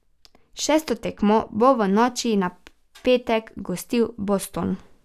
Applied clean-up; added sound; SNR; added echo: none; none; none; none.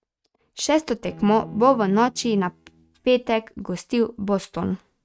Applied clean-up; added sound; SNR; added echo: neural mask model RNNoise.